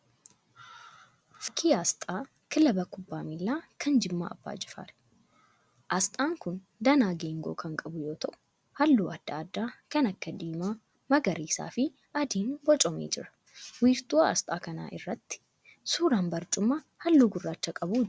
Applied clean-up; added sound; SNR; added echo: none; none; none; none.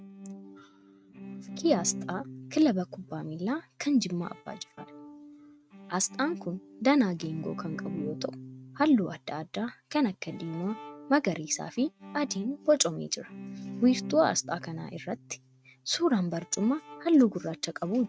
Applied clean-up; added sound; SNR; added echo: neural mask model RNNoise.